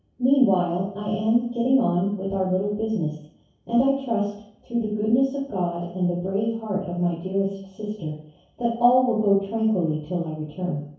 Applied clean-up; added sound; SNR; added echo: none; none; none; reverberation time 0.6 s.